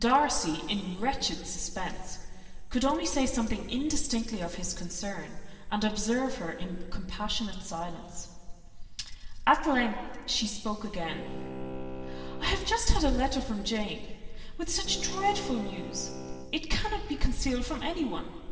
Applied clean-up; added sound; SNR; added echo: none; Bowed string instrument; 12 dB; reverberation time 1.9 s.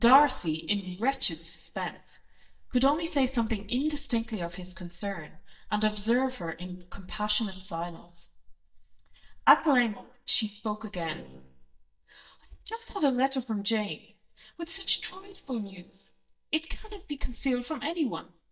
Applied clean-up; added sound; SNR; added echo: neural mask model DeepFilterNet 3.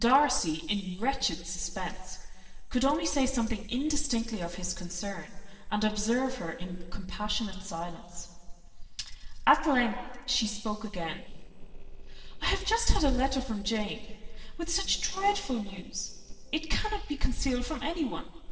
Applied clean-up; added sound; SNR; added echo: neural separator model SepFormer DNS4.